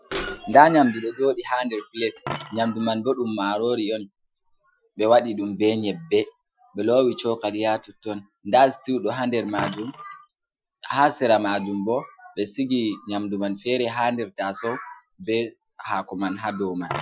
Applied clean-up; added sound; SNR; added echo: classical method Wiener filter.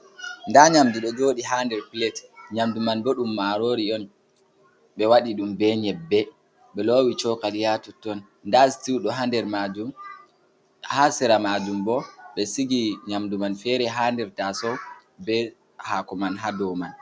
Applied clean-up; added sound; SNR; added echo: none; none; none; none.